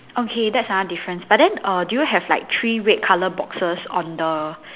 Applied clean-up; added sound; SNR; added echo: none; none; none; none.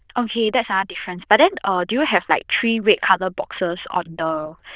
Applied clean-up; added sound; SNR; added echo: neural diffusion model UNIVERSE++.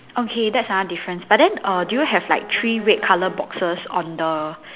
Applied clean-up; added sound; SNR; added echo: none; Bowed string instrument; 16 dB; none.